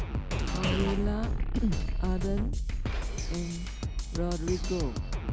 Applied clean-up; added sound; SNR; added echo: none; Drum kit; -4 dB; none.